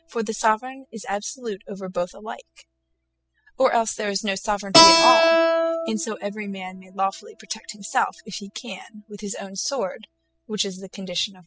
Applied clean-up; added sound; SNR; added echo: classical method spectral subtraction.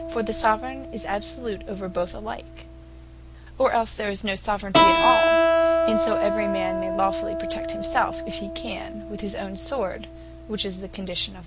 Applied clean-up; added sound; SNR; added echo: none; Keyboard (musical); -2 dB; none.